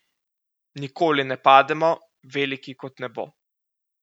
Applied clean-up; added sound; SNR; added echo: none; none; none; none.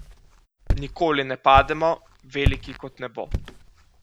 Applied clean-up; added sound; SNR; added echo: none; Walk, footsteps; 5 dB; none.